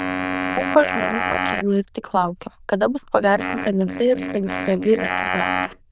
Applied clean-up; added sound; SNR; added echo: neural diffusion model UNIVERSE++.